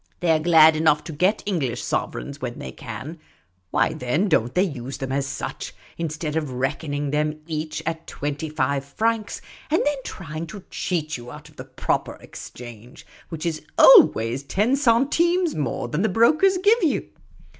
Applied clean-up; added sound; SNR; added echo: none; none; none; none.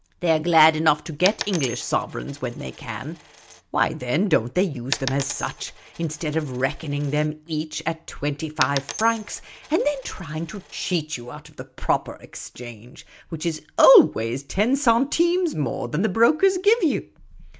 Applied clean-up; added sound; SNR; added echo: none; Coin (dropping); 13 dB; none.